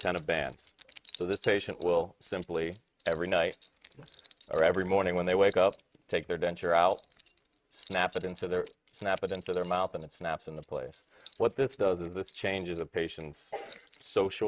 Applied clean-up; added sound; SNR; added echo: neural mask model RNNoise.